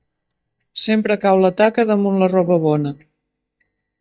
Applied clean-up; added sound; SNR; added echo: neural mask model DeepFilterNet 3.